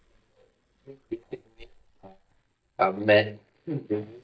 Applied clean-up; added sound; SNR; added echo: neural mask model DeepFilterNet 3.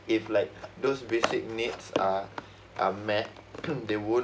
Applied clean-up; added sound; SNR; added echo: none; none; none; none.